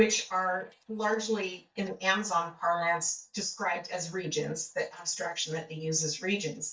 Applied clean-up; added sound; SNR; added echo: neural mask model DeepFilterNet 3.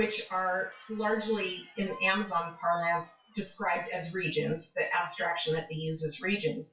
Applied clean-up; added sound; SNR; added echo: classical method WPE with log-MMSE.